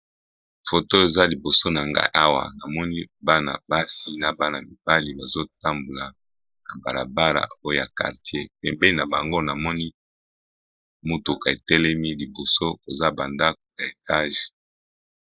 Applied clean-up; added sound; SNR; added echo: neural mask model Resemble Enhance denoiser.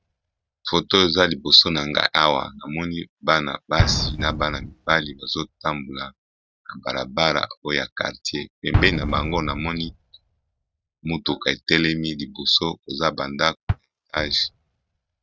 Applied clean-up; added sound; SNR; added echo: neural mask model RNNoise.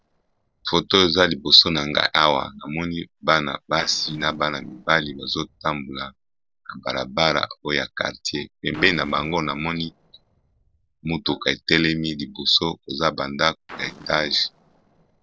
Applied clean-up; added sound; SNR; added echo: neural separator model SepFormer DNS4.